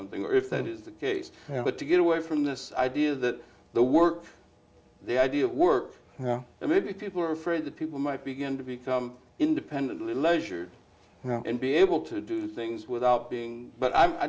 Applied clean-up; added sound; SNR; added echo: none; none; none; none.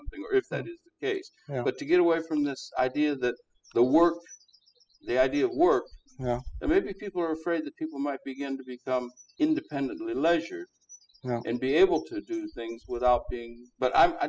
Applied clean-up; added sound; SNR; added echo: classical method spectral subtraction.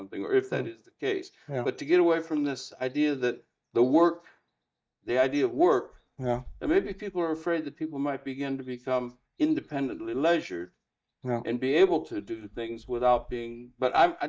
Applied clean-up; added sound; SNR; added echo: neural mask model DeepFilterNet 3.